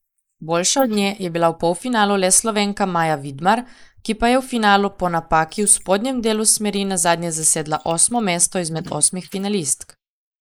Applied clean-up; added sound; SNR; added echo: neural mask model Resemble Enhance denoiser.